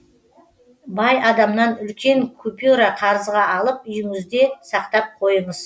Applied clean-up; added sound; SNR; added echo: none; none; none; none.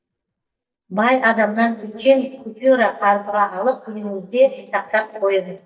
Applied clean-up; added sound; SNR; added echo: neural mask model DeepFilterNet 3.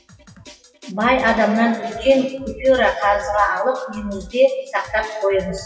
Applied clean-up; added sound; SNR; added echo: classical method WPE with log-MMSE.